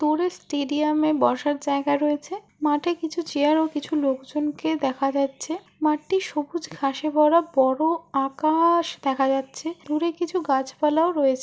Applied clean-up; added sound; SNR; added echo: none; none; none; none.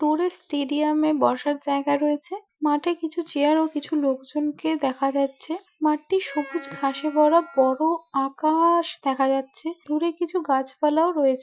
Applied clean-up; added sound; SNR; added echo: classical method Wiener filter.